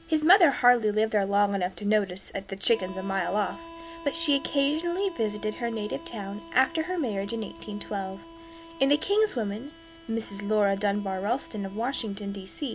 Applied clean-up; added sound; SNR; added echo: none; Harmonica; 18 dB; none.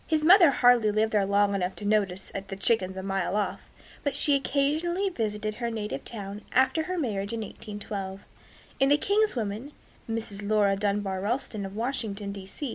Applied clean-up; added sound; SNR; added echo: none; none; none; none.